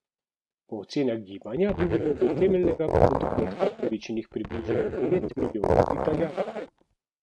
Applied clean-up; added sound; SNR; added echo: neural mask model RNNoise.